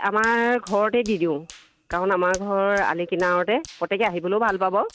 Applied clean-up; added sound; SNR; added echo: neural mask model RNNoise.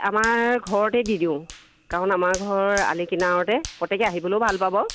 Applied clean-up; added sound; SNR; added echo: none; Hands; 18 dB; none.